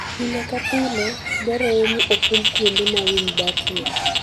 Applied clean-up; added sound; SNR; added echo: none; Bird; -1 dB; none.